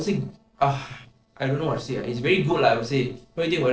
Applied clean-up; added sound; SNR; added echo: neural separator model SepFormer DNS4.